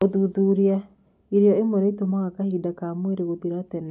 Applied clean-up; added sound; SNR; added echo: none; none; none; none.